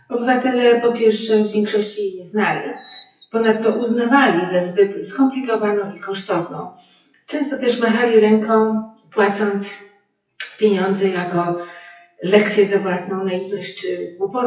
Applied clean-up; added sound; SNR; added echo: classical method WPE with log-MMSE.